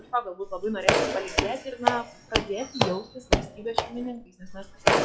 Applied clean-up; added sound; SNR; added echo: classical method WPE with log-MMSE.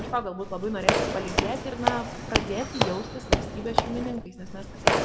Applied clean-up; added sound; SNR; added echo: none; Squeak / Walk, footsteps; -5 dB; reverberation time 1.5 s.